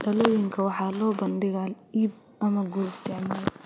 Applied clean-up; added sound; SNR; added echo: none; none; none; none.